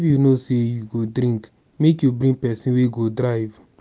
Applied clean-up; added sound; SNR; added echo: none; none; none; none.